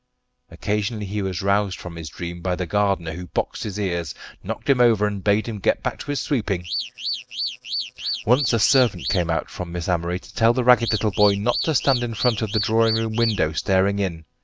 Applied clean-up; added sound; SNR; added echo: none; Alarm / Car; 6 dB; none.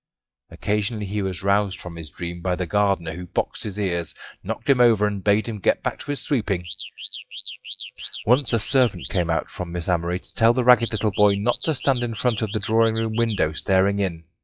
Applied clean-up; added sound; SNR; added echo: classical method log-MMSE.